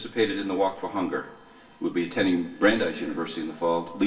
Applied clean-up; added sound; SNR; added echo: none; none; none; reverberation time 0.3 s.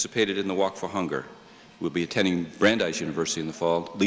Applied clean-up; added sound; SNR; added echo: none; none; none; none.